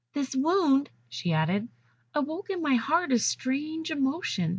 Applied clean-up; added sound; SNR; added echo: none; none; none; none.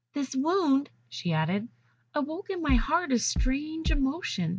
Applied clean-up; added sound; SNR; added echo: none; Bass drum; 0 dB; none.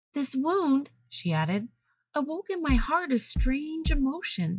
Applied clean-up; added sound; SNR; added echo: classical method log-MMSE.